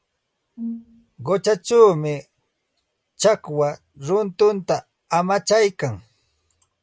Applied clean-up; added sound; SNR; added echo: none; Brass instrument; 12 dB; none.